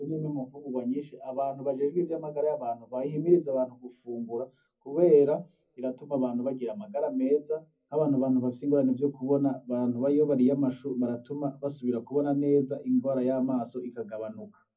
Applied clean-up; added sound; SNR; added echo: none; none; none; reverberation time 0.3 s.